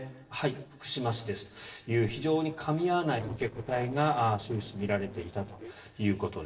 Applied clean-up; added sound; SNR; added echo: neural separator model SepFormer DNS4.